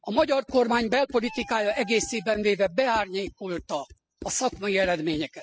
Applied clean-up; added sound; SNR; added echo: classical method spectral subtraction.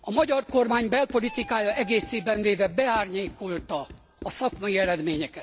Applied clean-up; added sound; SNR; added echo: none; Run + Meow; 18 dB; none.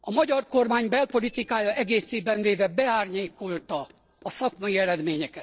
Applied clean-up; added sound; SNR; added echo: neural separator model SepFormer DNS4.